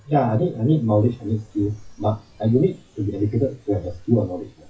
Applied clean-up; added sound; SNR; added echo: classical method WPE with log-MMSE.